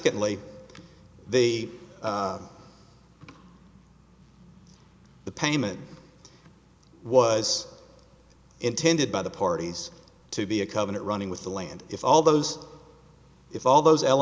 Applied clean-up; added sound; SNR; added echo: none; none; none; none.